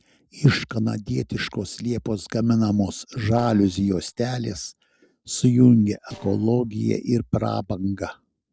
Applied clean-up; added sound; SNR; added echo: neural separator model SepFormer DNS4.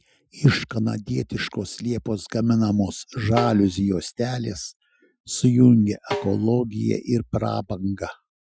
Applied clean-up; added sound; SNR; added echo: classical method Wiener filter.